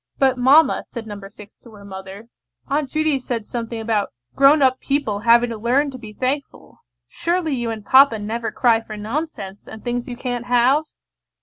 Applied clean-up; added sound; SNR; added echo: none; none; none; none.